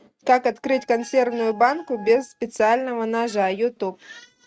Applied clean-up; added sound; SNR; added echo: neural mask model RNNoise.